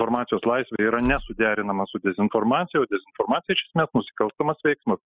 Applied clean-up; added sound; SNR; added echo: classical method spectral subtraction.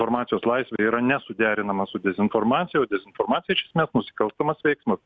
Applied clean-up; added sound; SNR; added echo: none; none; none; none.